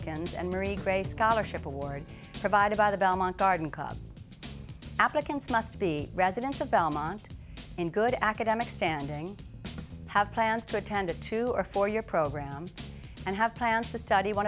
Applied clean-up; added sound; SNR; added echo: none; none; none; none.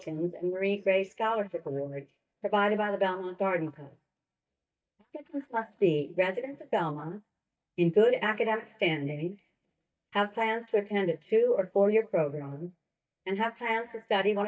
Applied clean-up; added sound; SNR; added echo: neural mask model DeepFilterNet 3.